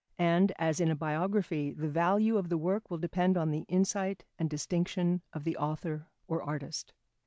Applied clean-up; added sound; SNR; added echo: none; none; none; none.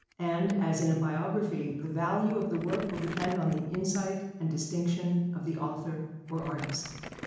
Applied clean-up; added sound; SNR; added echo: none; Crumpling, crinkling; 16 dB; reverberation time 1.0 s.